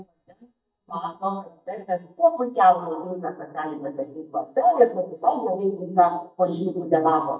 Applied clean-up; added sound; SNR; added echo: neural mask model DeepFilterNet 3.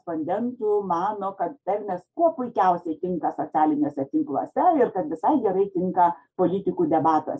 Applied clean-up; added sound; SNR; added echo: none; none; none; none.